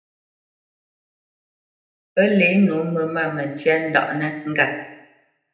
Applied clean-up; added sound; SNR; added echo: none; none; none; reverberation time 0.8 s.